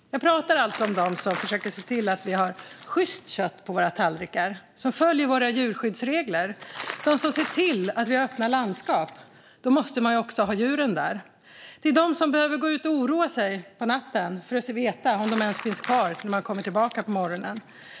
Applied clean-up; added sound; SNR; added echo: none; Crumpling, crinkling; 15 dB; none.